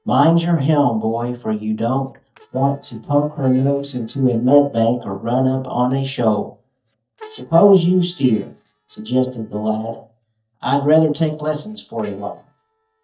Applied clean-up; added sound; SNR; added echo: neural mask model DeepFilterNet 3.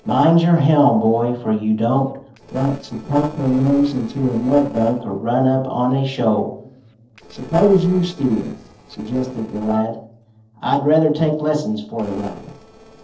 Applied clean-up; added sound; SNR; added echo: neural separator model SepFormer DNS4.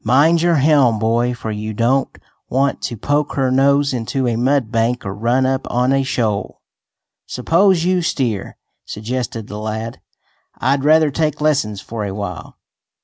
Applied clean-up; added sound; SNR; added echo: none; none; none; none.